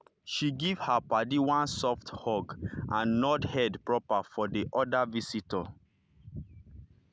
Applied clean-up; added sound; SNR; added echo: none; none; none; none.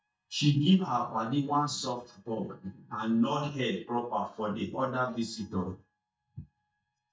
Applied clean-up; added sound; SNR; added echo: neural mask model DeepFilterNet 3.